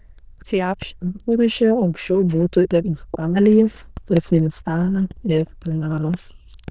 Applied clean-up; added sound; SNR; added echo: neural diffusion model UNIVERSE++.